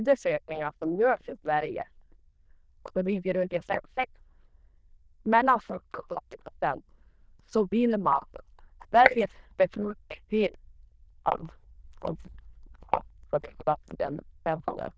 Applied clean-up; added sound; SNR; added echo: neural diffusion model UNIVERSE++.